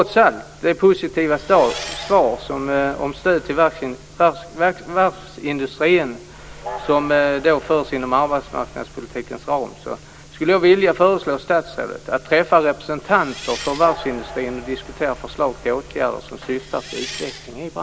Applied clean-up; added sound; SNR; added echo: none; Train + Engine; 16 dB; none.